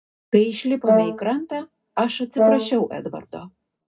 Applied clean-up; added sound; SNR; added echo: none; Brass instrument; -1 dB; reverberation time 0.2 s.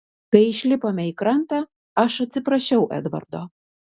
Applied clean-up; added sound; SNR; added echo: none; none; none; none.